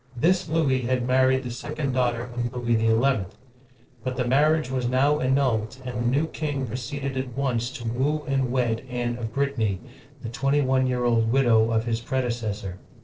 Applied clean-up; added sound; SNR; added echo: neural separator model SepFormer DNS4.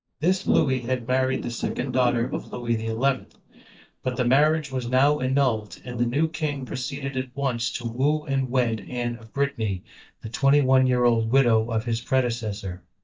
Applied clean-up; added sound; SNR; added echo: neural mask model DeepFilterNet 3.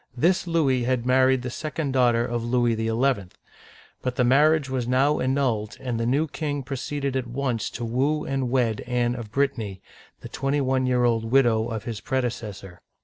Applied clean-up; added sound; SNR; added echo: none; none; none; none.